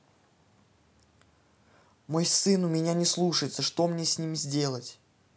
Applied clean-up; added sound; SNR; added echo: none; none; none; none.